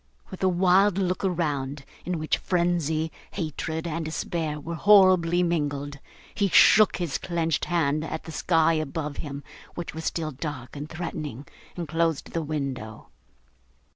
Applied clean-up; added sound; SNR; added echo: none; none; none; none.